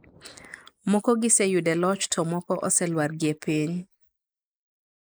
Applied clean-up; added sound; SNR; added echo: neural mask model Resemble Enhance denoiser.